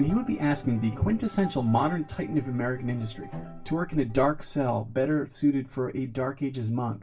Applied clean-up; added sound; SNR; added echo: none; Bowed string instrument; 18 dB; reverberation time 0.2 s.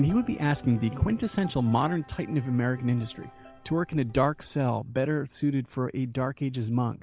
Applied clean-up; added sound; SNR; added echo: none; none; none; none.